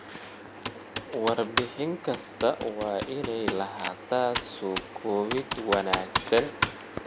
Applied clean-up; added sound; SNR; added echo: none; Computer keyboard; 5 dB; none.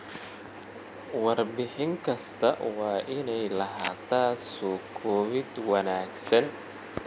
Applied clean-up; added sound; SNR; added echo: none; none; none; none.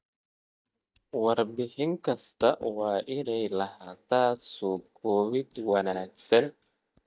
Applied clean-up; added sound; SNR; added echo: neural mask model DeepFilterNet 3.